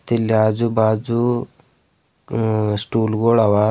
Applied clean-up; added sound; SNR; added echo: none; none; none; none.